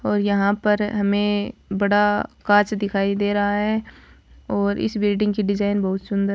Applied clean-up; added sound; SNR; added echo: none; none; none; none.